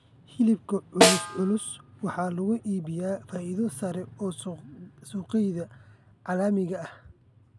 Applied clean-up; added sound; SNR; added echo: none; Snare drum; -4 dB; none.